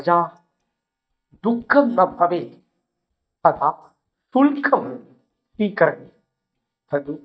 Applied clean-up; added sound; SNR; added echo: neural mask model DeepFilterNet 3.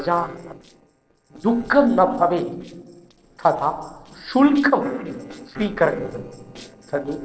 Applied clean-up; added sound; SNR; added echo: neural separator model SepFormer DNS4.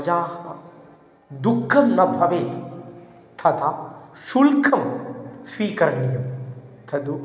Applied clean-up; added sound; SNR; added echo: none; none; none; none.